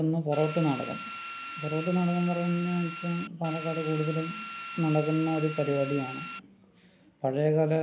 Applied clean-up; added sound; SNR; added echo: none; Drill; 9 dB; none.